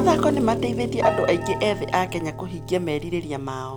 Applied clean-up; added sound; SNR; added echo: none; Piano; 3 dB; none.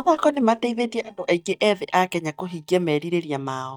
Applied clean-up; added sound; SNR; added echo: neural mask model DeepFilterNet 3.